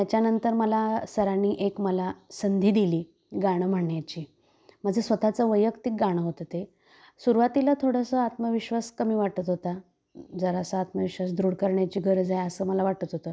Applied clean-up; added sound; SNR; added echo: none; none; none; none.